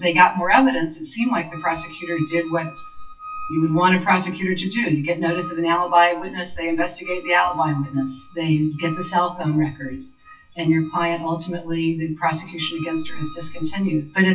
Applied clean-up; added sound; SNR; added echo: classical method WPE with log-MMSE.